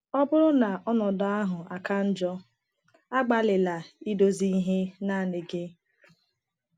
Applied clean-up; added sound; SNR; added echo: none; none; none; none.